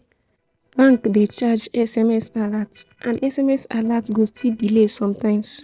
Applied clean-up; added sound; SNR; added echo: neural separator model SepFormer DNS4.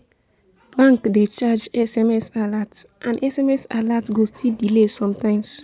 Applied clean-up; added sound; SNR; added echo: none; none; none; none.